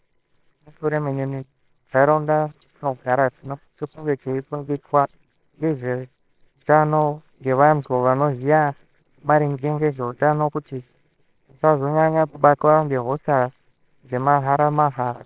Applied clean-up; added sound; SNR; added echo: neural separator model SepFormer WHAMR!.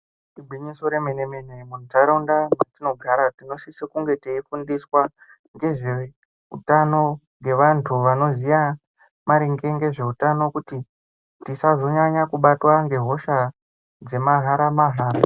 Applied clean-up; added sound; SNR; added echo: none; none; none; none.